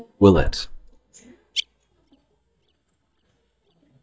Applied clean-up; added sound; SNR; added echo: neural mask model DeepFilterNet 3.